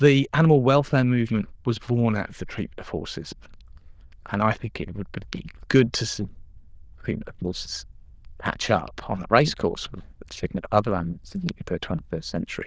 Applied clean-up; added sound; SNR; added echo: neural diffusion model UNIVERSE++.